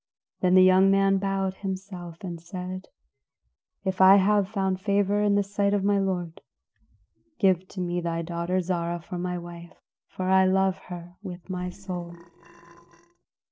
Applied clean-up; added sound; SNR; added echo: neural separator model SepFormer DNS4.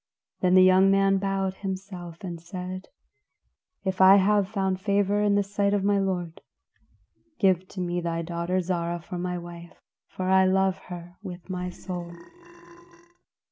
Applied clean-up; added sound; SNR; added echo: none; Burping, eructation; 20 dB; none.